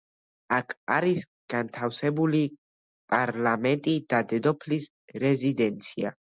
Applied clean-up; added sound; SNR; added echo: none; none; none; none.